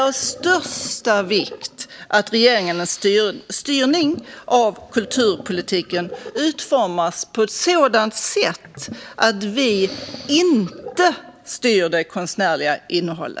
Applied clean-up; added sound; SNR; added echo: none; Respiratory sounds + Sink (filling or washing); 19 dB; none.